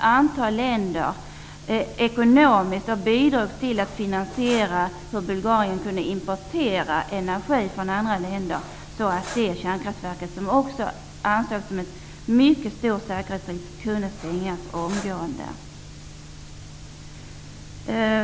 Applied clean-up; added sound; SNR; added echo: none; Cutlery, silverware; 19 dB; none.